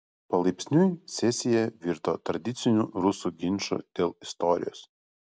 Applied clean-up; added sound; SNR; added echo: none; none; none; none.